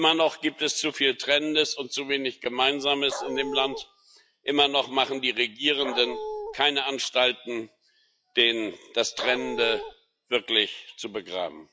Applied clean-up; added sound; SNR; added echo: classical method log-MMSE.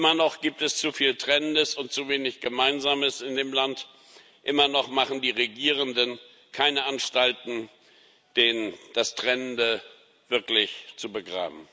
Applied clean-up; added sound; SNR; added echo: none; none; none; none.